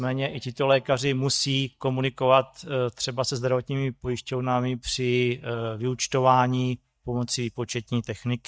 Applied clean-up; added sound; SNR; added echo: neural mask model DeepFilterNet 3.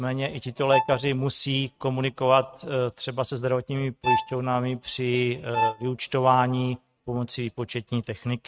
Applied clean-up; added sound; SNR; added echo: neural mask model RNNoise.